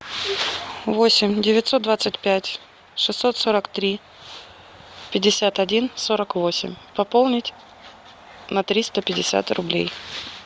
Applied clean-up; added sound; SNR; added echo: none; none; none; none.